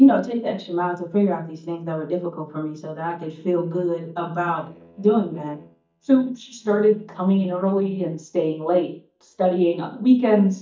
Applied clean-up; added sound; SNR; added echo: neural mask model DeepFilterNet 3.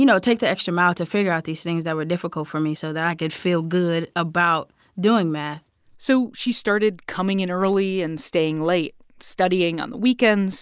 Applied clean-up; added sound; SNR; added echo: none; none; none; none.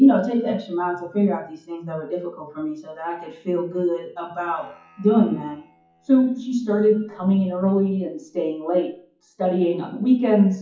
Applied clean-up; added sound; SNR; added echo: classical method WPE with log-MMSE.